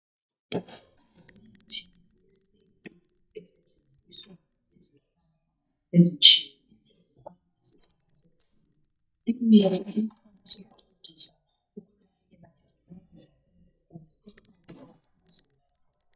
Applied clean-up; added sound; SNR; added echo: neural mask model DeepFilterNet 3.